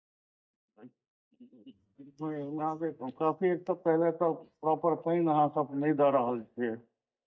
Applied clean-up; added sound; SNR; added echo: neural mask model DeepFilterNet 3.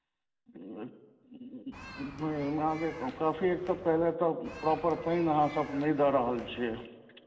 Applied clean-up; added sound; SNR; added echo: none; Human group actions; 16 dB; reverberation time 2.7 s.